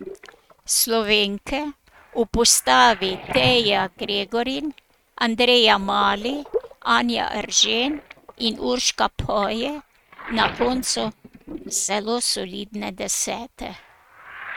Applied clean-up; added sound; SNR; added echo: neural mask model RNNoise.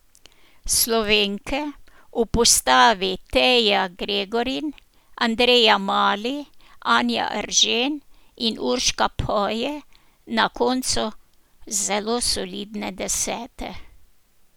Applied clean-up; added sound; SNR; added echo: none; none; none; none.